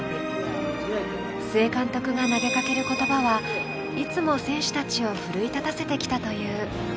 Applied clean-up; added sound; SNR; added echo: none; none; none; none.